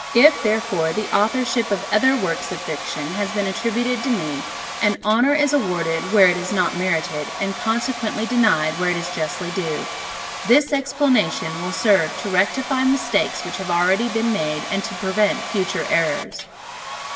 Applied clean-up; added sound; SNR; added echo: none; Domestic sounds, home sounds; 9 dB; reverberation time 2.7 s.